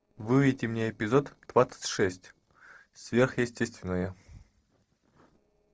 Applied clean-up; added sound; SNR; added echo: neural separator model SepFormer DNS4.